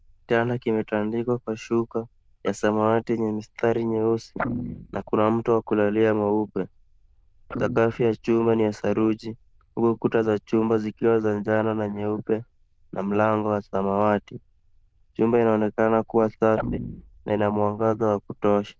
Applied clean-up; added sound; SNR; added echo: neural diffusion model UNIVERSE++.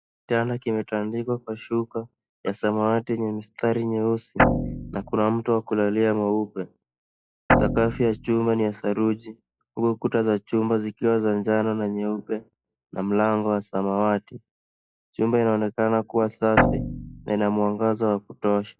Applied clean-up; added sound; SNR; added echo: classical method log-MMSE.